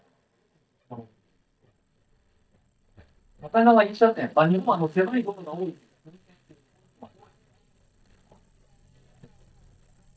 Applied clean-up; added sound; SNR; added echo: neural mask model DeepFilterNet 3.